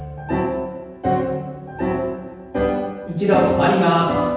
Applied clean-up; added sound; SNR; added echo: none; none; none; reverberation time 1.2 s.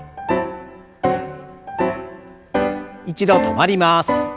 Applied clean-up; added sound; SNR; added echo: none; none; none; none.